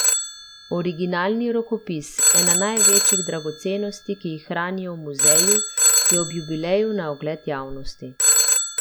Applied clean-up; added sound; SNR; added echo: none; Telephone; -4 dB; none.